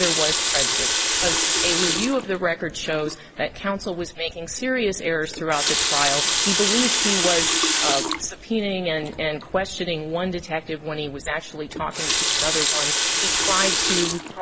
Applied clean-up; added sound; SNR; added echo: none; Water tap, faucet; -2 dB; none.